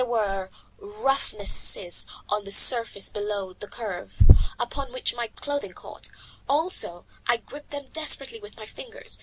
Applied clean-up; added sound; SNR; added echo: none; none; none; none.